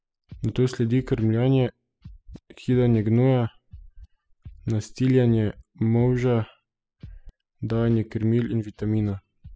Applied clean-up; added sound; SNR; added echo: classical method spectral subtraction.